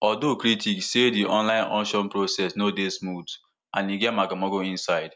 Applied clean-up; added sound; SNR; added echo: none; none; none; none.